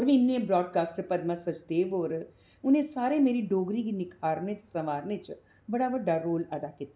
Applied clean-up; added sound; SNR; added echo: none; none; none; none.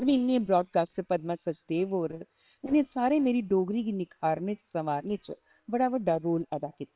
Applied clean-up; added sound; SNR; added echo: neural separator model SepFormer WHAM!.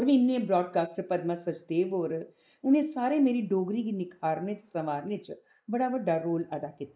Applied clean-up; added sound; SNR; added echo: neural mask model Resemble Enhance denoiser.